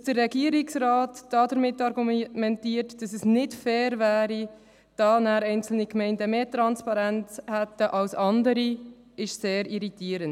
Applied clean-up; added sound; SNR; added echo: none; none; none; none.